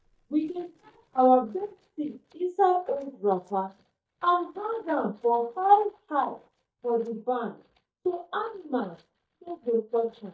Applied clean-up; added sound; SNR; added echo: neural mask model DeepFilterNet 3.